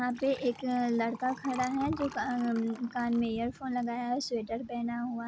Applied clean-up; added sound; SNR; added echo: none; Liquid; 18 dB; none.